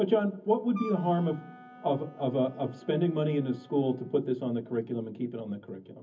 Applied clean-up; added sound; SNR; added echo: none; Wind instrument, woodwind instrument; 20 dB; reverberation time 0.3 s.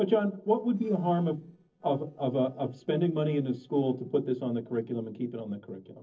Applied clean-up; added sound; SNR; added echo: neural separator model SepFormer DNS4.